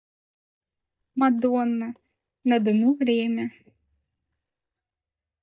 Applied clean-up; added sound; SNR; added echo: neural mask model DeepFilterNet 3.